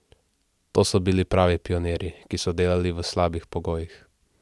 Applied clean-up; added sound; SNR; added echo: none; none; none; none.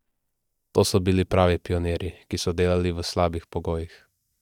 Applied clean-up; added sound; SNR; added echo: neural mask model DeepFilterNet 3.